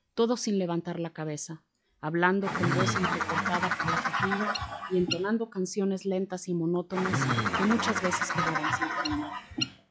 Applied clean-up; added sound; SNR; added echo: classical method log-MMSE.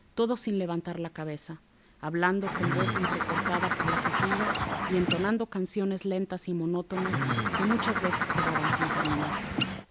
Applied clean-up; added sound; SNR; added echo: none; Bird; -2 dB; none.